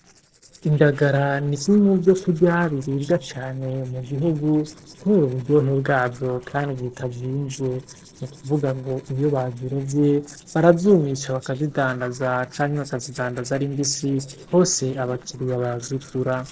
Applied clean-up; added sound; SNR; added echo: neural separator model SepFormer DNS4.